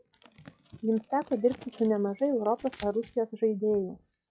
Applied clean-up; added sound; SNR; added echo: classical method log-MMSE.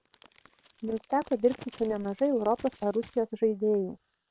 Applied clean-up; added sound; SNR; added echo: neural separator model SepFormer WHAM!.